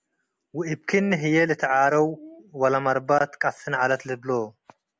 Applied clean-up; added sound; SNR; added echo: none; none; none; none.